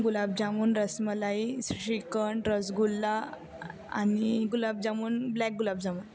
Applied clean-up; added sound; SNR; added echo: none; none; none; none.